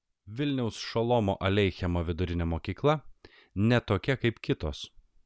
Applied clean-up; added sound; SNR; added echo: none; none; none; none.